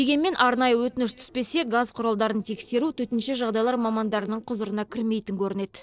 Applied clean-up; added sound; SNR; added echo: neural separator model SepFormer DNS4.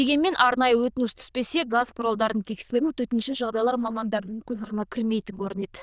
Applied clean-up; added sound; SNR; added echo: neural diffusion model UNIVERSE++.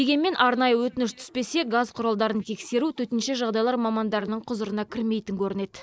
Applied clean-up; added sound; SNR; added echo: neural mask model Resemble Enhance denoiser.